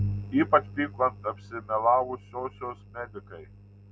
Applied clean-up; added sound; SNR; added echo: none; none; none; none.